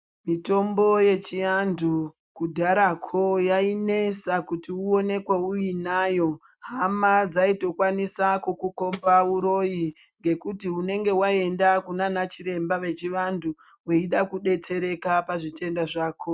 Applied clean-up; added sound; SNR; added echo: neural mask model RNNoise.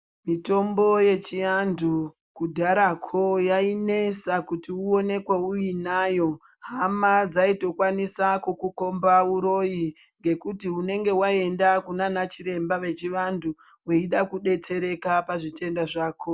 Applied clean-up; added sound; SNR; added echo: none; none; none; none.